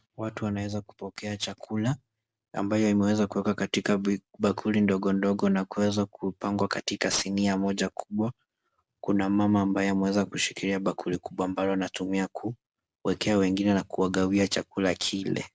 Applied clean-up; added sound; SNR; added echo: none; none; none; none.